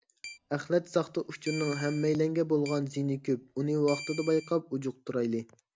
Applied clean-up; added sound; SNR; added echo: none; Keyboard (musical); 15 dB; none.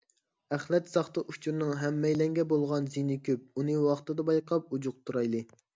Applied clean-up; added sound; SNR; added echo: none; none; none; none.